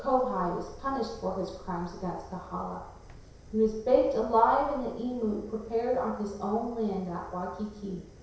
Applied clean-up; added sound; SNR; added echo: none; Fire; 18 dB; reverberation time 0.7 s.